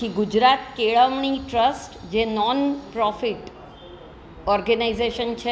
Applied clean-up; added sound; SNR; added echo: none; none; none; none.